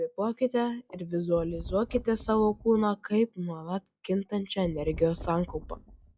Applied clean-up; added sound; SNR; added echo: classical method log-MMSE.